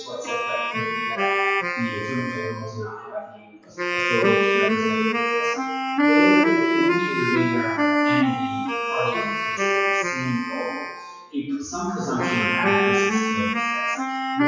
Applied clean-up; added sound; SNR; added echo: classical method WPE with log-MMSE.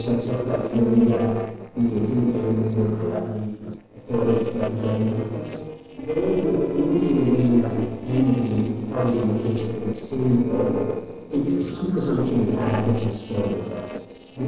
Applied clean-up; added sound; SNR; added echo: neural separator model SepFormer DNS4.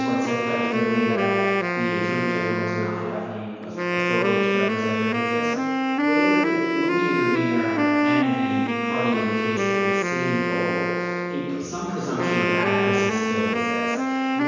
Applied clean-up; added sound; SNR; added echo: none; Wind instrument, woodwind instrument; -5 dB; reverberation time 1.9 s.